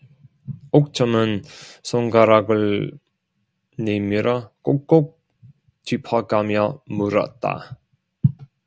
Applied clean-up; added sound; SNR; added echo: none; none; none; none.